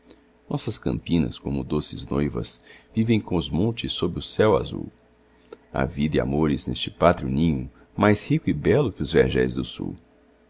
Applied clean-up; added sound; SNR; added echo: none; none; none; none.